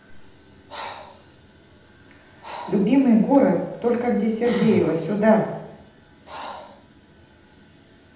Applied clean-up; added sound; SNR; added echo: none; Breathing; 16 dB; reverberation time 0.8 s.